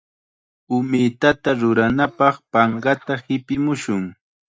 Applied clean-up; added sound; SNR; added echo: neural mask model DeepFilterNet 3.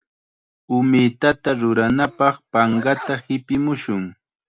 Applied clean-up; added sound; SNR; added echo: none; Sneeze; 20 dB; none.